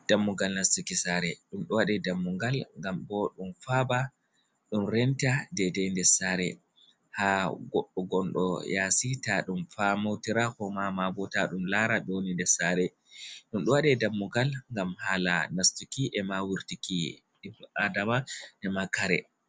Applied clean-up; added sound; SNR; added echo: none; none; none; none.